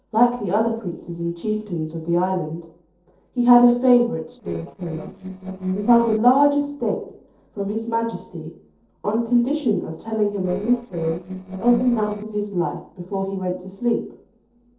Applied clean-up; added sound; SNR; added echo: neural separator model SepFormer DNS4.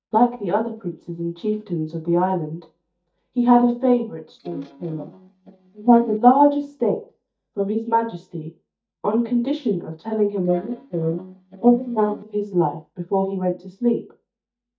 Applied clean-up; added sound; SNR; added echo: neural mask model DeepFilterNet 3.